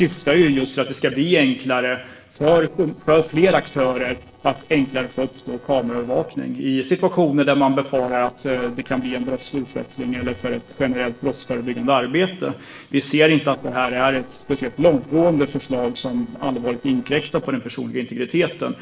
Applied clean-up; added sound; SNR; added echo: neural separator model SepFormer DNS4.